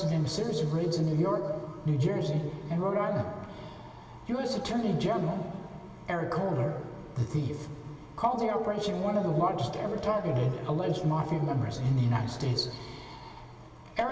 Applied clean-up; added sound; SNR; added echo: none; none; none; reverberation time 2.5 s.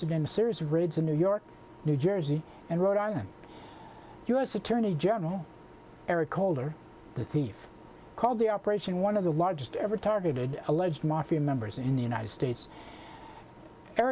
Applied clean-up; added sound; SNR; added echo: none; none; none; none.